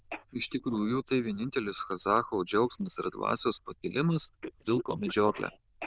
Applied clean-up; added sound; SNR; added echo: neural diffusion model UNIVERSE++.